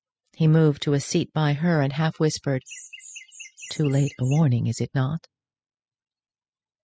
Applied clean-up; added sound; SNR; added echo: classical method spectral subtraction.